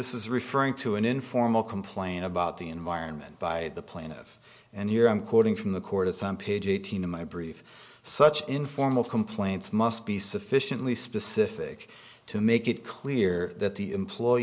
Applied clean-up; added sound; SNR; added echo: none; none; none; none.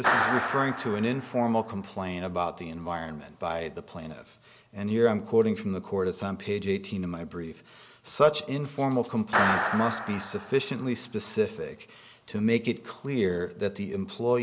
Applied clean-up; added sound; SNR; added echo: none; Clapping; 3 dB; none.